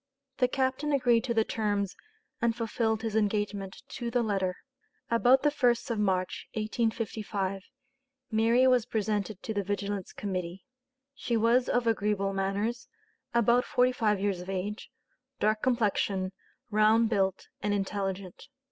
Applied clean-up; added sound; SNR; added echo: none; none; none; none.